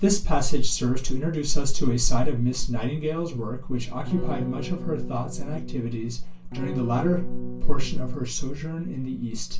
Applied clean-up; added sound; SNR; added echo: none; Electric guitar / Strum; 14 dB; reverberation time 0.2 s.